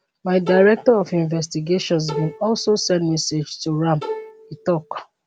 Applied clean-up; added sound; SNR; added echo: none; Bowed string instrument; 13 dB; none.